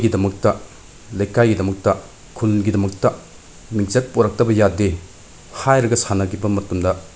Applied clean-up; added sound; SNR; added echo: none; none; none; none.